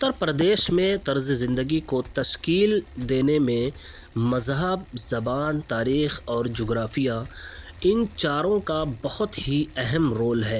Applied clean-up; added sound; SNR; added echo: none; Bicycle; 19 dB; none.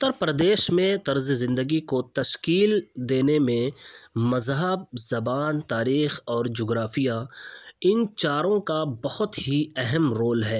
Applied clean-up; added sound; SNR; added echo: none; none; none; none.